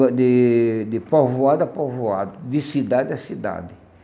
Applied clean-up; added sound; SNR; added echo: none; none; none; none.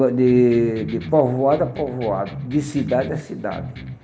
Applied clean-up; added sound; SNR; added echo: none; Electric guitar; 13 dB; reverberation time 0.8 s.